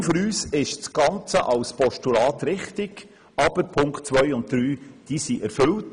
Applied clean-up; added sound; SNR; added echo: none; none; none; none.